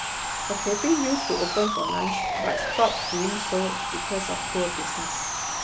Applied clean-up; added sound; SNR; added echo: none; Sawing; 1 dB; none.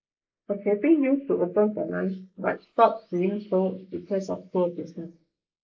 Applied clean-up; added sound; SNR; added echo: neural mask model Resemble Enhance denoiser.